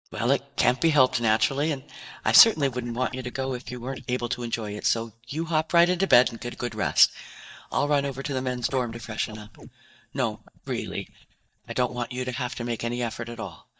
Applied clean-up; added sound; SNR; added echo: neural mask model DeepFilterNet 3.